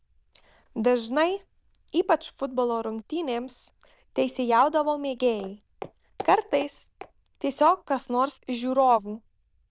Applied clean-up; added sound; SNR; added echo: neural diffusion model UNIVERSE++.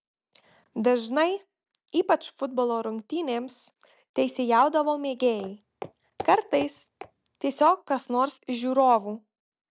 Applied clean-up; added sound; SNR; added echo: none; Walk, footsteps; 17 dB; none.